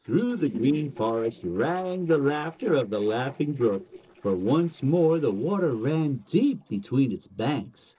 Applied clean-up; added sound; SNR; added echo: neural separator model SepFormer DNS4.